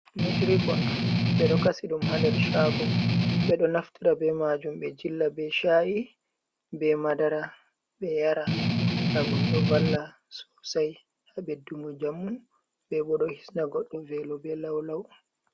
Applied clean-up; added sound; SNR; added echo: none; Strum; -4 dB; none.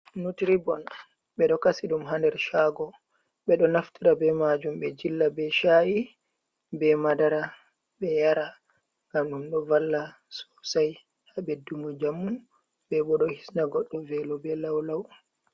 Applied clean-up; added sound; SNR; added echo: none; none; none; none.